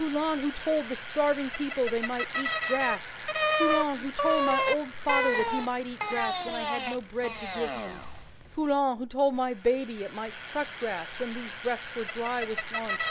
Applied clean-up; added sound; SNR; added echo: none; Bicycle; 1 dB; none.